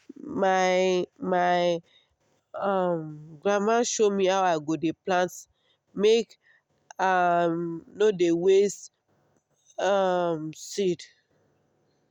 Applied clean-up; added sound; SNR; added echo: none; none; none; none.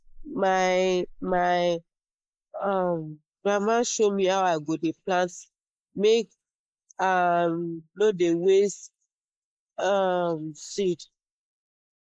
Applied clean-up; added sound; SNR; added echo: neural mask model Resemble Enhance denoiser.